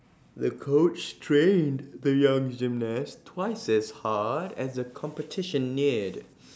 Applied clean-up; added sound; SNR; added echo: none; none; none; none.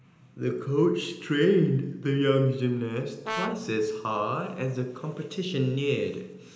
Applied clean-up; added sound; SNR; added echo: none; Brass instrument; 9 dB; reverberation time 0.9 s.